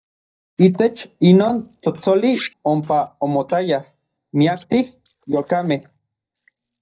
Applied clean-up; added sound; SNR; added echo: neural mask model DeepFilterNet 3.